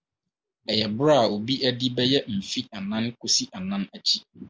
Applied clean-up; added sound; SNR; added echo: none; none; none; none.